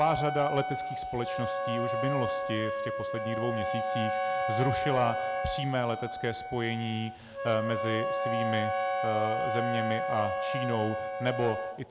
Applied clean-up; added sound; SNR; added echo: none; Wind instrument, woodwind instrument + Wind instrument, woodwind instrument; 0 dB; none.